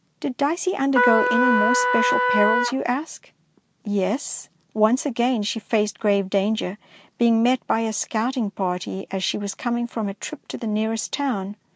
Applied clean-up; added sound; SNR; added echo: none; Trumpet; -3 dB; none.